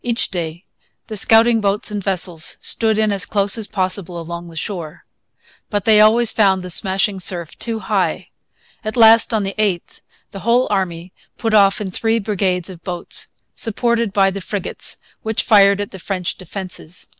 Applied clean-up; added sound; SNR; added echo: none; none; none; none.